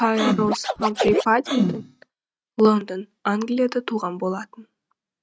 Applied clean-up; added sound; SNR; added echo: neural mask model RNNoise.